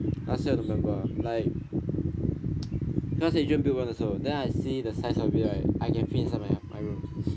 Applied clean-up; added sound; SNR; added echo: none; none; none; none.